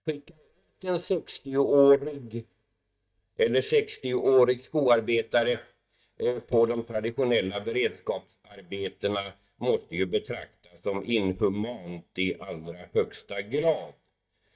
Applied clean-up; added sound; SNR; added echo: neural mask model DeepFilterNet 3.